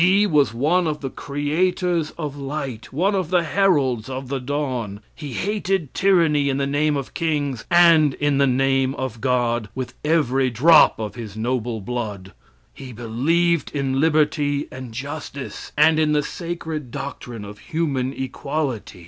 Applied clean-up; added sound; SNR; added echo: none; none; none; none.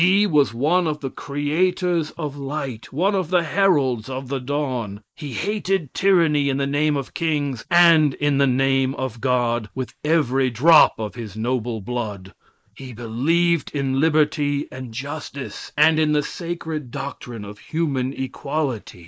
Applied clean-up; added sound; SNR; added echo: neural mask model Resemble Enhance denoiser.